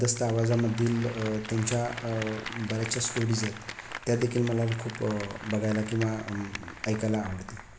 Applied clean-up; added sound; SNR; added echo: none; Applause; 12 dB; none.